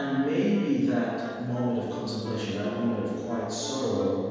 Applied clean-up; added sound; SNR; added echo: none; Wind instrument, woodwind instrument; 15 dB; reverberation time 1.9 s.